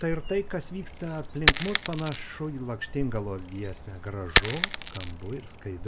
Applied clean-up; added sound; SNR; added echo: none; Coin (dropping); -2 dB; none.